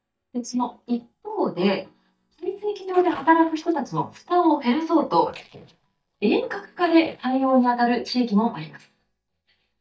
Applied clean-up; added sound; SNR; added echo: neural mask model DeepFilterNet 3.